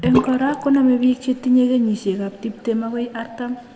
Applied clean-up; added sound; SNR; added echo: none; Bathtub (filling or washing) / Sink (filling or washing); 12 dB; reverberation time 1.2 s.